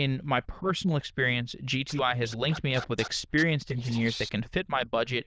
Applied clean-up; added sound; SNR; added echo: neural diffusion model UNIVERSE++.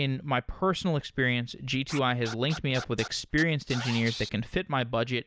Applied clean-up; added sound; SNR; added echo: none; Scratching (performance technique); 13 dB; none.